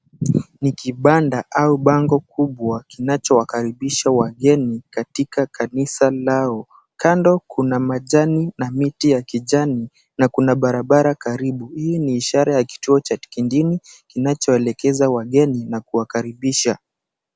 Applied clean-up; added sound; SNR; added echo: none; none; none; none.